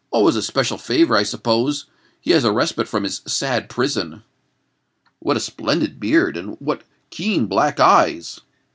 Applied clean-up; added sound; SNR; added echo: none; none; none; none.